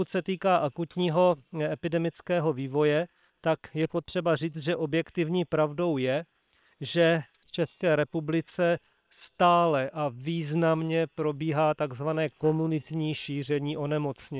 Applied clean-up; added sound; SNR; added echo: neural separator model SepFormer WHAM!.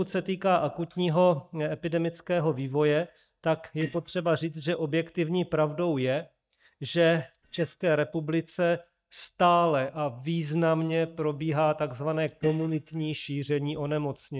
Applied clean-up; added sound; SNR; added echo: neural mask model DeepFilterNet 3.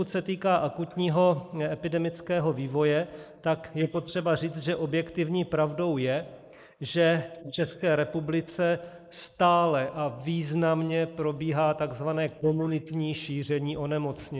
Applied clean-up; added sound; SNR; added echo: neural mask model Resemble Enhance denoiser.